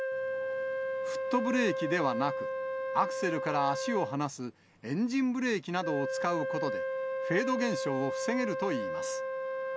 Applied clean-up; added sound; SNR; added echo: none; Wind instrument, woodwind instrument; 2 dB; none.